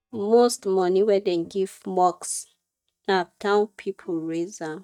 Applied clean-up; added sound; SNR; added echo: neural mask model DeepFilterNet 3.